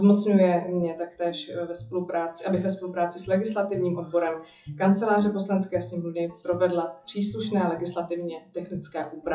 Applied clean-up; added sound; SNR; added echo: classical method WPE with log-MMSE.